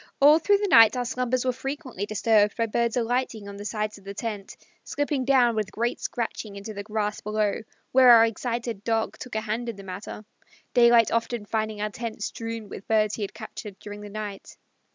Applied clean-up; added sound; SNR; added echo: none; none; none; none.